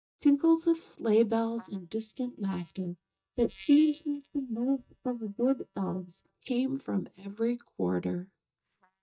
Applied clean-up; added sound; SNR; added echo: neural mask model DeepFilterNet 3.